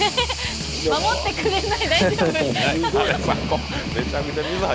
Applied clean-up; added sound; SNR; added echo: none; none; none; none.